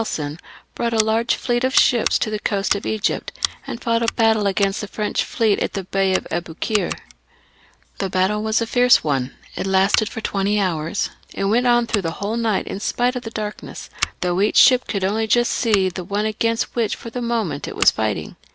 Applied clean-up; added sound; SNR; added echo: none; Scissors; 13 dB; none.